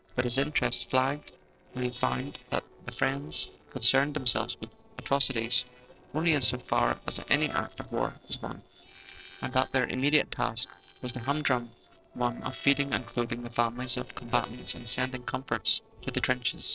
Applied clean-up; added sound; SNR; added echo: neural separator model SepFormer DNS4.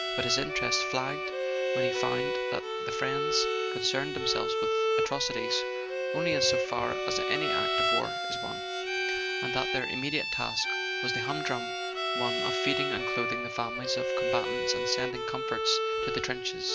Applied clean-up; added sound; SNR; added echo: none; Bowed string instrument + Bowed string instrument; -4 dB; none.